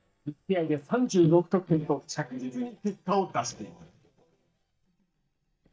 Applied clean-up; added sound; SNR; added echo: neural mask model DeepFilterNet 3.